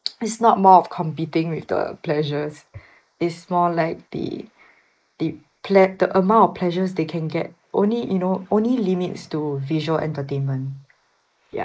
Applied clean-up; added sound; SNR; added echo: neural mask model Resemble Enhance denoiser.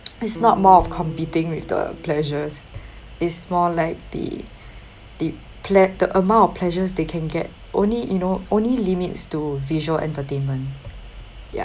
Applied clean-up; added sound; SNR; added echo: none; Electric guitar; 15 dB; none.